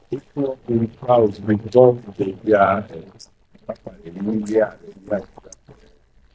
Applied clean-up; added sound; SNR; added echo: neural mask model DeepFilterNet 3.